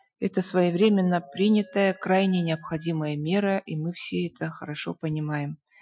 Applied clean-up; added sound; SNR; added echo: classical method Wiener filter.